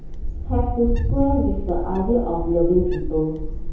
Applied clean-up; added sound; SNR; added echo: none; Wind; 1 dB; reverberation time 1.0 s.